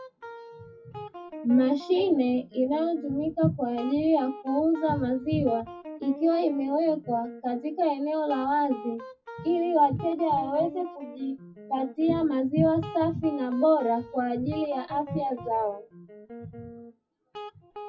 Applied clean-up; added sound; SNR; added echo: classical method WPE with log-MMSE.